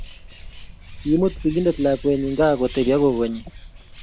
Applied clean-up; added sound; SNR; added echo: none; Bird; 14 dB; none.